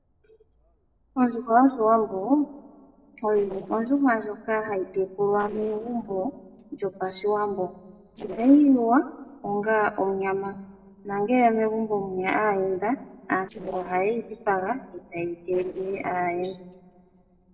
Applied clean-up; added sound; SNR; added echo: neural separator model SepFormer DNS4.